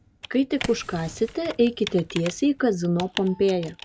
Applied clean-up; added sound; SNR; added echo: none; Fire + Computer keyboard; 15 dB; none.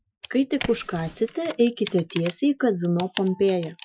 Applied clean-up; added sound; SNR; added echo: classical method Wiener filter.